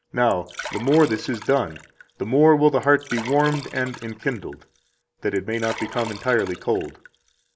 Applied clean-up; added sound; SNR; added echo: none; Liquid; 15 dB; none.